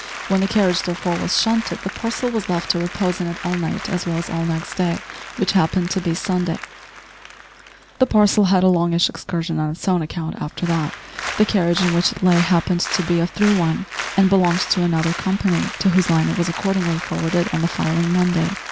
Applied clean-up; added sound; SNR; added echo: none; Applause; 12 dB; none.